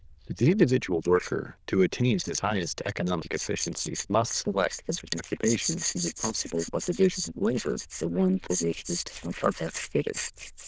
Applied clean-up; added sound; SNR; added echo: neural diffusion model UNIVERSE++.